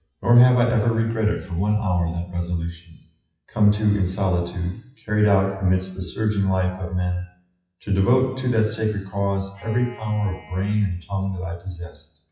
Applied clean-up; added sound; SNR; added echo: classical method WPE with log-MMSE.